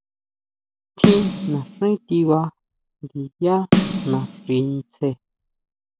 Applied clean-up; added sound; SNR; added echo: none; Snare drum; 1 dB; none.